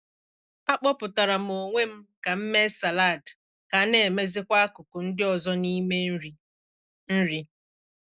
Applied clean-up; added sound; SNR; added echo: none; none; none; none.